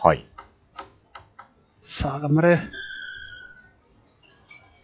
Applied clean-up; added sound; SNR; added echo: classical method log-MMSE.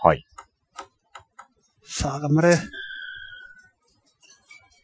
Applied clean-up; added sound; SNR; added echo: classical method Wiener filter.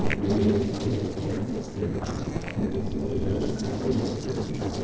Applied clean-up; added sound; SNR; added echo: neural separator model SepFormer DNS4.